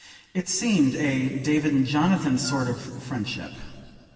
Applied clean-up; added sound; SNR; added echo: none; Wind instrument, woodwind instrument; 17 dB; reverberation time 2.4 s.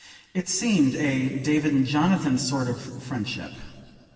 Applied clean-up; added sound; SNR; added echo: neural separator model SepFormer DNS4.